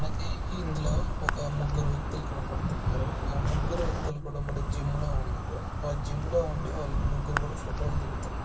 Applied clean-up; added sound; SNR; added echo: none; Insect; -4 dB; reverberation time 2.6 s.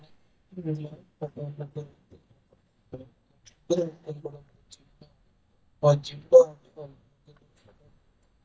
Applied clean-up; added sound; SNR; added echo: neural mask model DeepFilterNet 3.